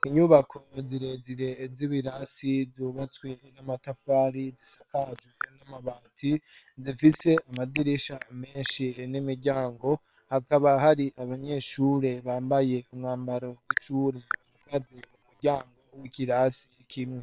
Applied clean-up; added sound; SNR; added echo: neural separator model SepFormer WHAM!.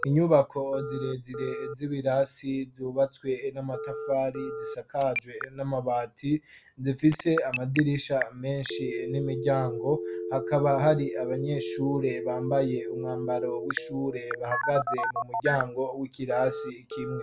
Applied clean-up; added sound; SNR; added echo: none; Telephone; 7 dB; none.